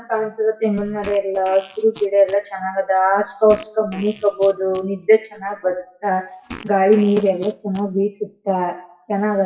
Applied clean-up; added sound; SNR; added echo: classical method WPE with log-MMSE.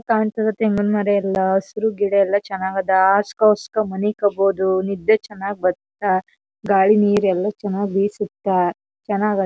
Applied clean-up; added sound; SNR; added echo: none; none; none; none.